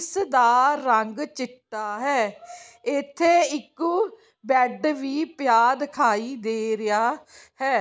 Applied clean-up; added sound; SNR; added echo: none; none; none; none.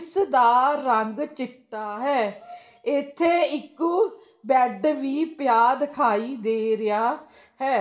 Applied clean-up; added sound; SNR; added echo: none; none; none; reverberation time 0.4 s.